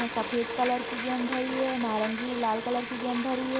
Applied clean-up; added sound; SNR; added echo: none; Bicycle; 2 dB; none.